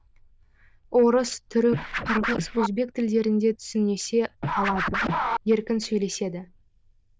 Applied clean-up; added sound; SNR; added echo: neural diffusion model UNIVERSE++.